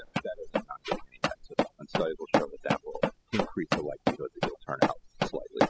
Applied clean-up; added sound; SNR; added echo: classical method spectral subtraction.